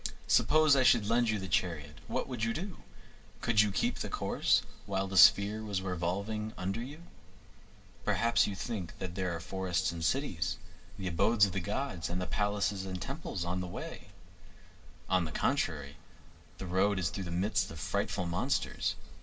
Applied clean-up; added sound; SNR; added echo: none; none; none; reverberation time 1.9 s.